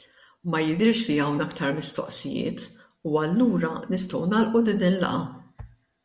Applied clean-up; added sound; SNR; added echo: none; none; none; none.